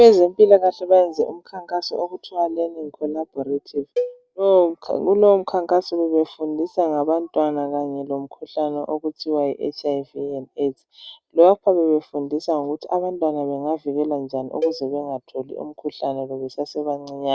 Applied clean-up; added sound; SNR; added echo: none; Cowbell; 11 dB; none.